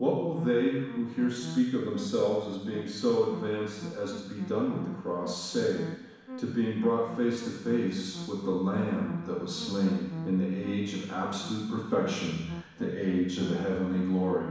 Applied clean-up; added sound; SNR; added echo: none; Musical instrument; 14 dB; reverberation time 1.1 s.